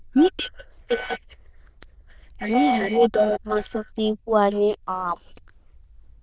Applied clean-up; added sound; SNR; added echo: neural diffusion model UNIVERSE++.